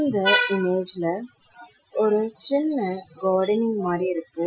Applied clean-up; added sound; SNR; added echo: classical method Wiener filter.